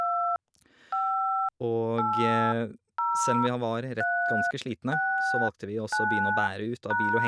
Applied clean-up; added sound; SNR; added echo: none; Telephone; -3 dB; none.